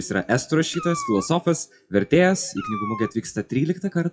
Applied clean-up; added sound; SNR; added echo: classical method WPE with log-MMSE.